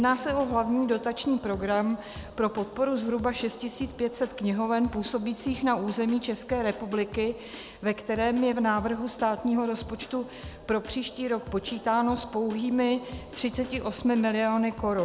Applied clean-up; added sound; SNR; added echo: none; Drum kit; 18 dB; none.